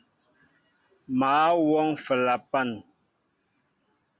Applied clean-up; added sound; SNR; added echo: none; none; none; none.